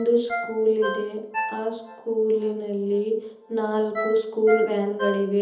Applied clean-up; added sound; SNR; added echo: none; Ringtone; 9 dB; reverberation time 0.8 s.